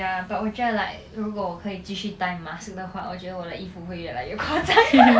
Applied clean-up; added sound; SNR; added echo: none; none; none; none.